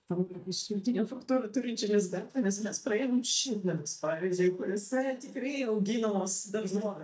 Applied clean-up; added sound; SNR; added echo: neural mask model DeepFilterNet 3.